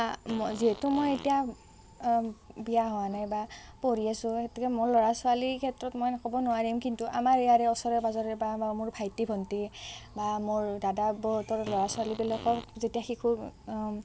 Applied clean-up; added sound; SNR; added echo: none; Fart; 15 dB; none.